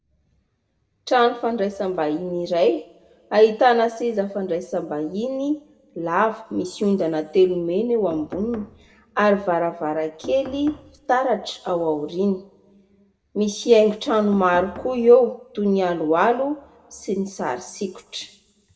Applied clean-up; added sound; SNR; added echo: none; Knock; 18 dB; reverberation time 0.9 s.